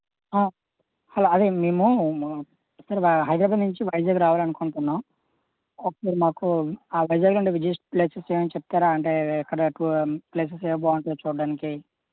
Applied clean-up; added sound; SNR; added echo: none; none; none; none.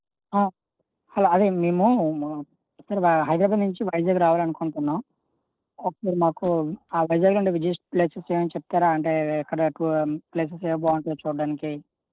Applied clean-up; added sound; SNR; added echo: neural separator model SepFormer DNS4.